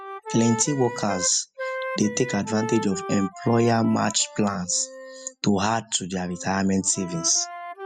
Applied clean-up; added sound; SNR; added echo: classical method spectral subtraction.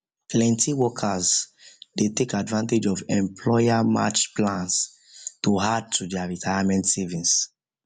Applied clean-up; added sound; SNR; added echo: none; none; none; none.